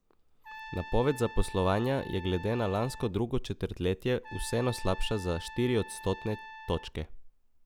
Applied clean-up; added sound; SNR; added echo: none; Trumpet; 16 dB; none.